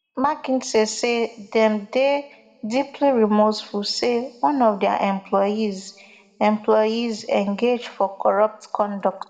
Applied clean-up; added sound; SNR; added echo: none; none; none; reverberation time 1.4 s.